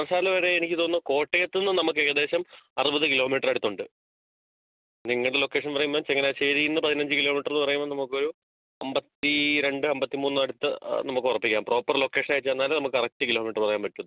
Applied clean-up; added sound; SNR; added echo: none; none; none; none.